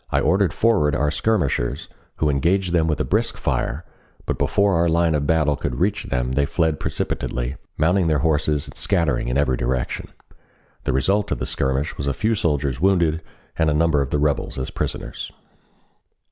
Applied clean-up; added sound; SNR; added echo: none; none; none; none.